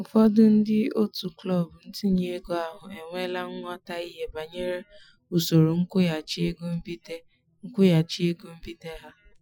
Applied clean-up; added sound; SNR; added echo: classical method Wiener filter.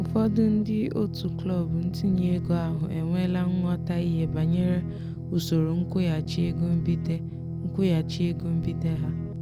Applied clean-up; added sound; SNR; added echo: none; Guitar; 4 dB; none.